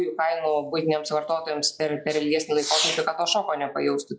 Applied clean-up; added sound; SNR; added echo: classical method log-MMSE.